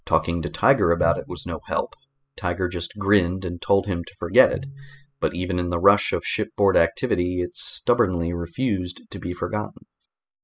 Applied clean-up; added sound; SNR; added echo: classical method spectral subtraction.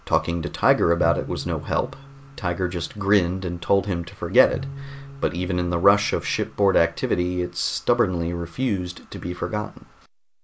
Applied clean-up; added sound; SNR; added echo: none; Bowed string instrument; 15 dB; none.